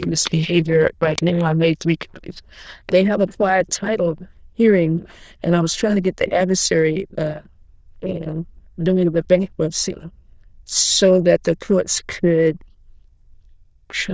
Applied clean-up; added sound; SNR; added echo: neural diffusion model UNIVERSE++.